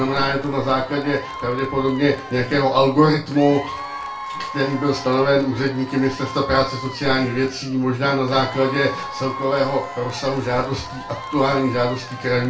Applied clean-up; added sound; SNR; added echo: none; Applause / Crowd / Cheering; 13 dB; reverberation time 0.3 s.